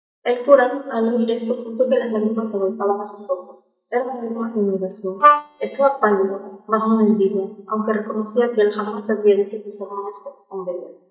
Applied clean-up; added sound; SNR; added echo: neural mask model DeepFilterNet 3.